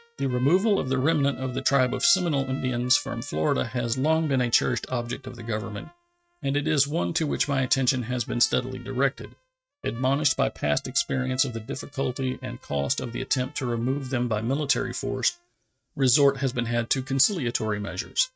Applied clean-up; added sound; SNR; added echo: neural mask model RNNoise.